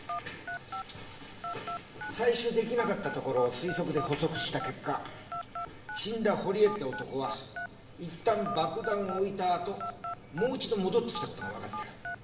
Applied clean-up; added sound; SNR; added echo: none; Telephone; 10 dB; reverberation time 2.5 s.